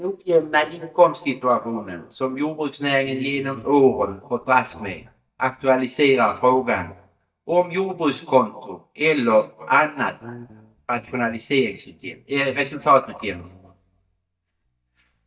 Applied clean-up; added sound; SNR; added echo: neural mask model DeepFilterNet 3.